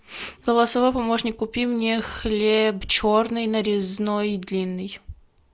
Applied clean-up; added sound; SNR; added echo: none; none; none; none.